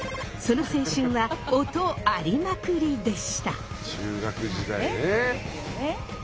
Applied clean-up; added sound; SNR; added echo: none; none; none; none.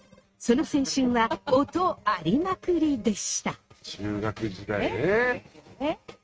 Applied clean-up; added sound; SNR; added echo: neural mask model RNNoise.